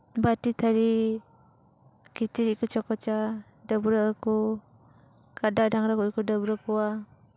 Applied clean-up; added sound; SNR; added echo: none; none; none; none.